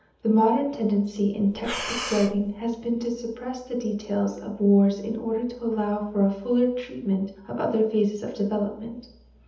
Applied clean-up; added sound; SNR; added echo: none; Breathing; 8 dB; reverberation time 0.8 s.